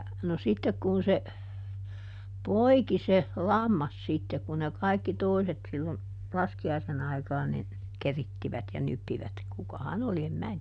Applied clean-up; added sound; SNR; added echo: none; none; none; none.